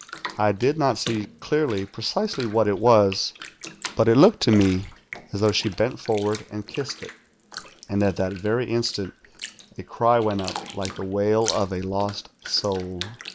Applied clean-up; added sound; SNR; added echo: none; Bathtub (filling or washing); 16 dB; none.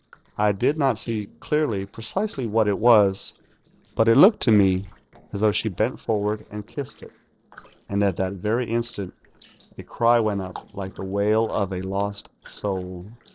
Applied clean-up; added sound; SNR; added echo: neural separator model SepFormer DNS4.